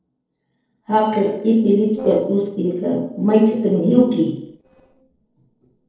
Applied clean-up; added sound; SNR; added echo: neural separator model SepFormer DNS4.